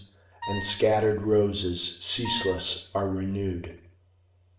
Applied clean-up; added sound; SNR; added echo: none; Wind instrument, woodwind instrument; 10 dB; reverberation time 0.6 s.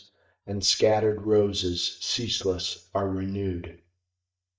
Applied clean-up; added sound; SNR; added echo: neural mask model DeepFilterNet 3.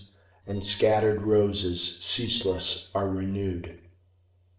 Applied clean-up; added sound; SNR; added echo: neural separator model SepFormer DNS4.